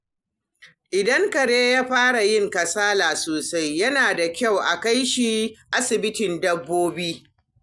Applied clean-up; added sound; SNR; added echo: none; none; none; none.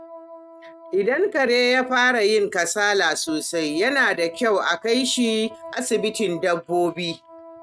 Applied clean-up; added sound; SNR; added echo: neural mask model RNNoise.